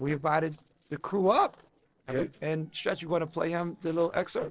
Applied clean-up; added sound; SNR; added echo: neural separator model SepFormer DNS4.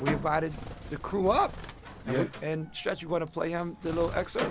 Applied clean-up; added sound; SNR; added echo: none; Bird; 9 dB; none.